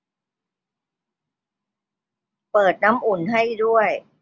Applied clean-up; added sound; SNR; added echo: none; none; none; none.